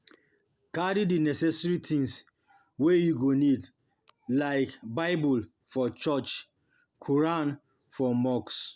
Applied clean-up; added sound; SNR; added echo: none; none; none; none.